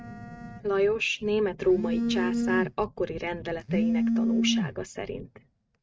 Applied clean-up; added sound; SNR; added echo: neural mask model RNNoise.